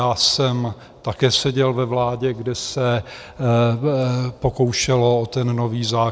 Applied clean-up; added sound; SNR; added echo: none; none; none; none.